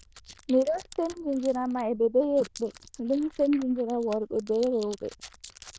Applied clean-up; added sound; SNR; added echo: neural diffusion model UNIVERSE++.